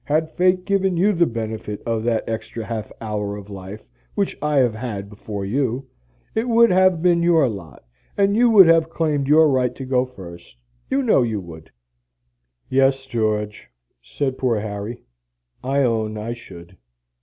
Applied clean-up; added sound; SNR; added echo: none; none; none; none.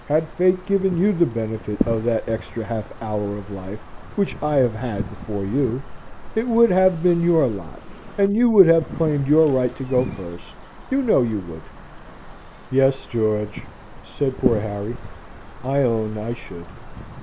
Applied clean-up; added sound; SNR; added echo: none; Tick-tock + Wind; 11 dB; none.